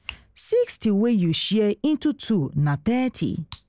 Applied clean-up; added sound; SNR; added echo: none; none; none; none.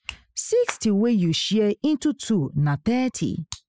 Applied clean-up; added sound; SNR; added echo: classical method spectral subtraction.